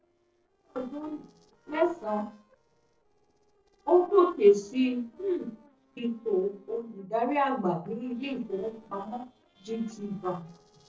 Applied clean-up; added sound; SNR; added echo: neural separator model SepFormer DNS4.